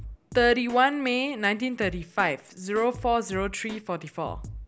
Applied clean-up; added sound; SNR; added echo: none; Drum kit; 16 dB; none.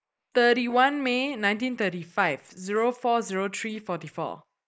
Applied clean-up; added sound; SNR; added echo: neural mask model Resemble Enhance denoiser.